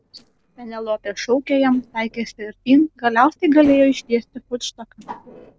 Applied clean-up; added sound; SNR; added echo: neural separator model SepFormer DNS4.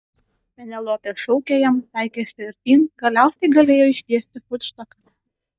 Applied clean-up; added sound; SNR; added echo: neural mask model DeepFilterNet 3.